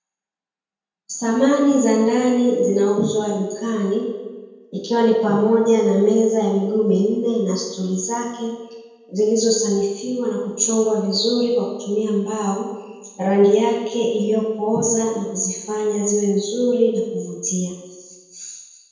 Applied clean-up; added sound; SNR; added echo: none; none; none; reverberation time 1.1 s.